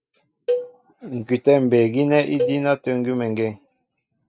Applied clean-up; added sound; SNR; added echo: neural mask model RNNoise.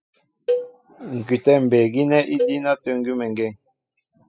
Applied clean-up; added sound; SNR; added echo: classical method spectral subtraction.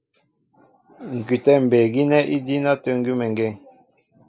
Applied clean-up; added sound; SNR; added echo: none; none; none; none.